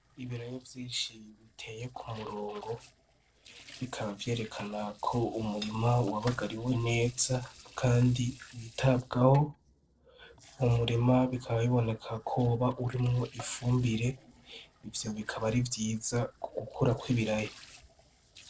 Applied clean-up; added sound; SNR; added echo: neural separator model SepFormer DNS4.